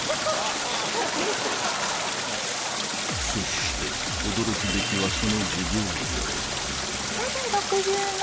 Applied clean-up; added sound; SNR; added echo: none; Stream; 0 dB; none.